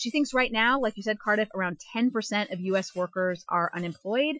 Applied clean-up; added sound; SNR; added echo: classical method Wiener filter.